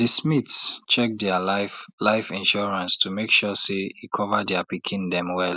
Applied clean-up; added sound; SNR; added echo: none; none; none; none.